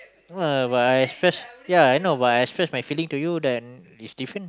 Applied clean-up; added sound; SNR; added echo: none; none; none; none.